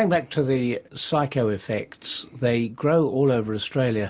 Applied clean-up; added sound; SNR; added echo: none; none; none; none.